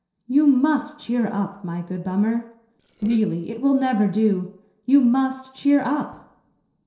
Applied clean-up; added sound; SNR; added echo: neural separator model SepFormer DNS4.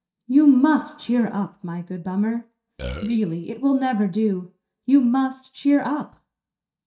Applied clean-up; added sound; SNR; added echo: neural mask model DeepFilterNet 3.